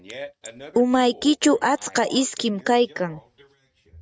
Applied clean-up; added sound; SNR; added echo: neural mask model RNNoise.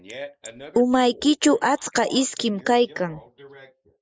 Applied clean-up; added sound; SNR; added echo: neural mask model Resemble Enhance denoiser.